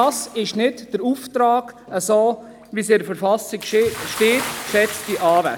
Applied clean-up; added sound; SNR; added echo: none; Bathtub (filling or washing) / Splash, splatter; 15 dB; none.